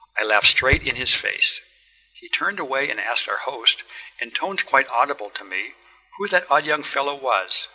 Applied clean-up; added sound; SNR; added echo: none; none; none; none.